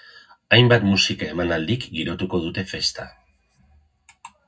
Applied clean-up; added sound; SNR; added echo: none; none; none; reverberation time 0.3 s.